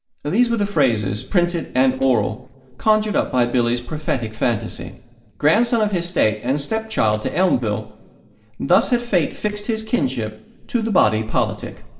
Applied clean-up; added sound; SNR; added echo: neural separator model SepFormer DNS4.